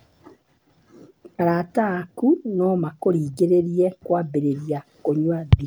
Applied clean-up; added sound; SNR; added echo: none; none; none; none.